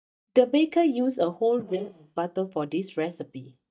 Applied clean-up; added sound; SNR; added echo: neural mask model DeepFilterNet 3.